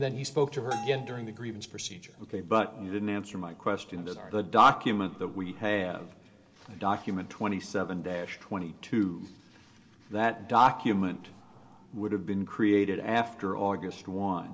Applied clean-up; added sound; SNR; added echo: none; Bell; 12 dB; reverberation time 3.0 s.